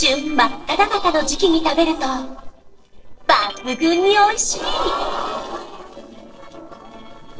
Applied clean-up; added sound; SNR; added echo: neural separator model SepFormer DNS4.